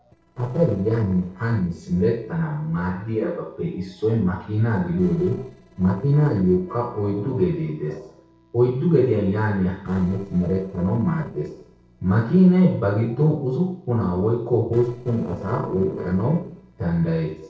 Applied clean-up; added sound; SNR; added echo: neural separator model SepFormer DNS4.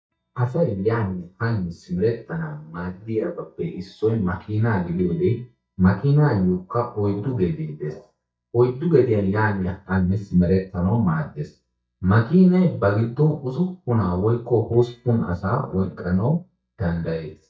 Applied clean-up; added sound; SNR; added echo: neural mask model DeepFilterNet 3.